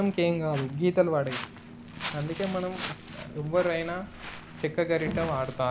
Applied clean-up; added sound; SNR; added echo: none; Walk, footsteps; 12 dB; none.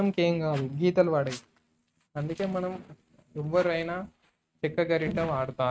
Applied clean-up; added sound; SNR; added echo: neural mask model RNNoise.